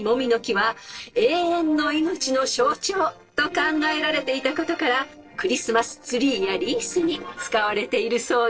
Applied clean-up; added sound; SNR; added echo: neural separator model SepFormer DNS4.